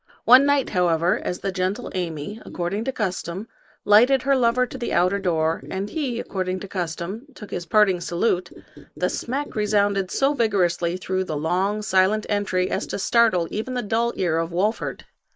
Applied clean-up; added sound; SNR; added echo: neural mask model Resemble Enhance denoiser.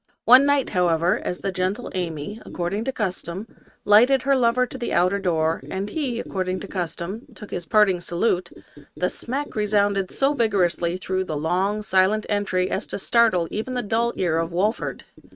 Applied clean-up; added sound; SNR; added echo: neural mask model RNNoise.